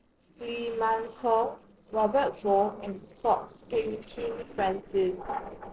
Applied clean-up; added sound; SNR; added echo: neural separator model SepFormer DNS4.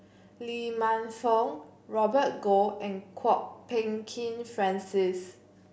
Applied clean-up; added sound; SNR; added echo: none; none; none; none.